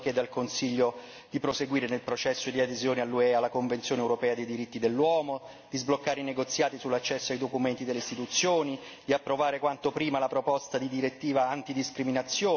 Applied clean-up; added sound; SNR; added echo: none; none; none; none.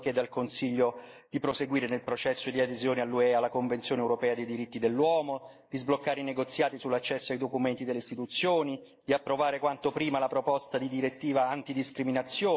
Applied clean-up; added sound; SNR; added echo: neural mask model Resemble Enhance denoiser.